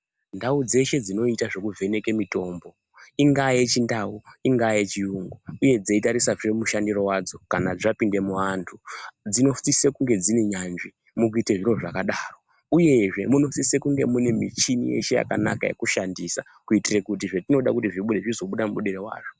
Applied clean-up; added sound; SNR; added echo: none; none; none; none.